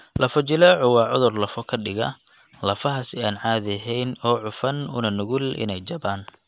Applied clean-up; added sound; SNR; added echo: none; none; none; none.